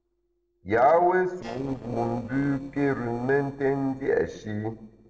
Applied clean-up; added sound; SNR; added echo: neural separator model SepFormer DNS4.